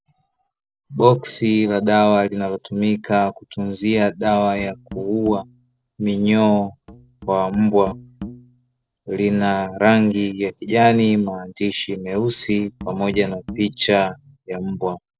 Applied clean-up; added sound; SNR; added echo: neural separator model SepFormer DNS4.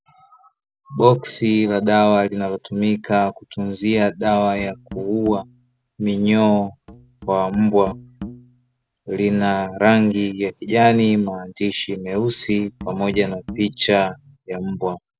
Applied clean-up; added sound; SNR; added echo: none; Musical instrument; 19 dB; none.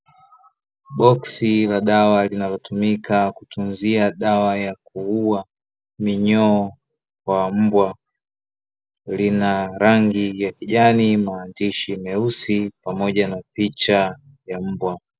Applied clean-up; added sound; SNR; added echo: none; none; none; none.